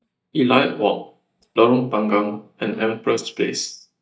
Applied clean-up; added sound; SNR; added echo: neural mask model DeepFilterNet 3.